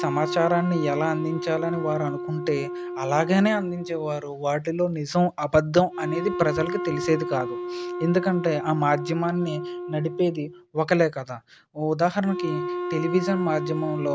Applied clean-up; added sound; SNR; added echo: none; Wind instrument, woodwind instrument; 7 dB; none.